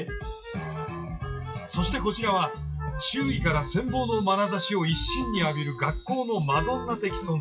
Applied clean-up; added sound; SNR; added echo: classical method WPE with log-MMSE.